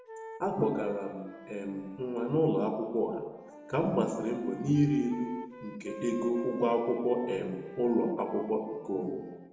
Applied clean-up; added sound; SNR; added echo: none; Wind instrument, woodwind instrument; 16 dB; reverberation time 1.1 s.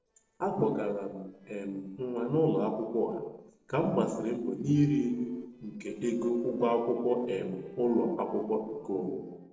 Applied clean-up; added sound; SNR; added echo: neural separator model SepFormer DNS4.